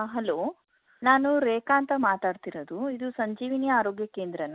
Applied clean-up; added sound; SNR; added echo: none; none; none; none.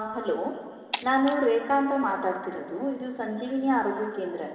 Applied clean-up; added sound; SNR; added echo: none; Shatter; 15 dB; reverberation time 2.3 s.